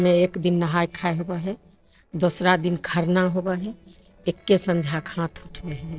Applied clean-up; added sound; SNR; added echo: neural separator model SepFormer DNS4.